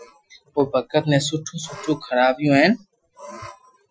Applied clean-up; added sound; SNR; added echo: classical method Wiener filter.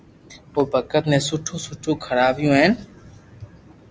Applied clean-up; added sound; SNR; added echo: none; none; none; none.